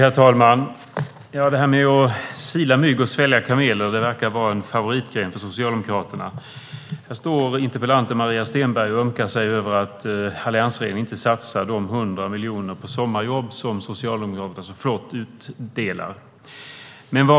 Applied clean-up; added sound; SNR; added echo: none; none; none; none.